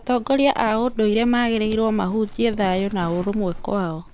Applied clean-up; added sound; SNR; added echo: none; Livestock, farm animals, working animals; 15 dB; none.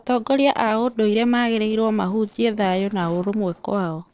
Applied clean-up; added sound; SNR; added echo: neural separator model SepFormer DNS4.